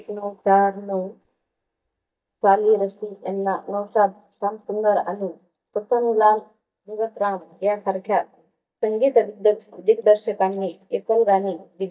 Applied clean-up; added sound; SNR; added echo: neural mask model DeepFilterNet 3.